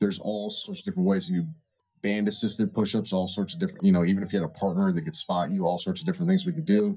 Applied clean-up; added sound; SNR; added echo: neural mask model DeepFilterNet 3.